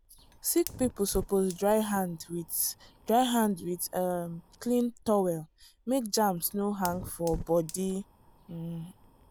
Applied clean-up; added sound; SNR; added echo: none; Fire; 17 dB; none.